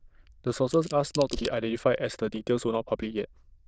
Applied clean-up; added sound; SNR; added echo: neural diffusion model UNIVERSE++.